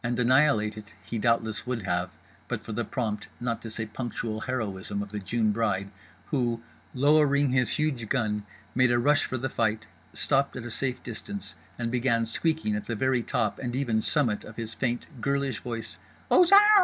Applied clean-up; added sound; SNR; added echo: none; none; none; none.